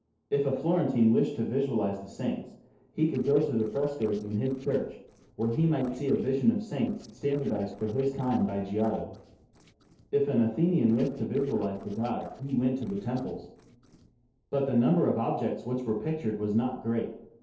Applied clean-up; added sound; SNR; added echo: neural separator model SepFormer DNS4.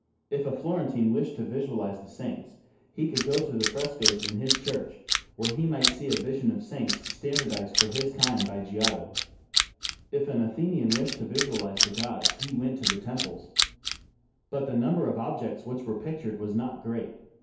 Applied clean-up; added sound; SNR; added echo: none; Tools; 0 dB; reverberation time 0.8 s.